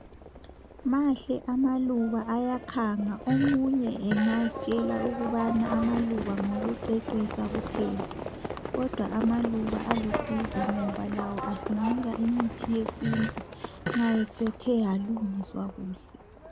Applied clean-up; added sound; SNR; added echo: none; Fart + Livestock, farm animals, working animals; 7 dB; none.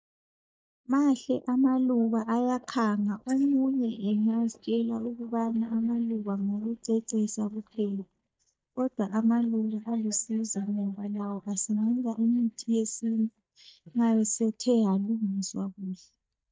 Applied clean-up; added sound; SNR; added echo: neural mask model DeepFilterNet 3.